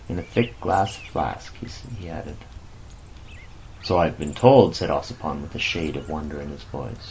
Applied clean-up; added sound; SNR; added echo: none; Chirp, tweet; 18 dB; none.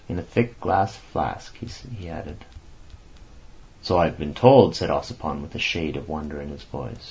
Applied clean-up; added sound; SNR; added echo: none; none; none; none.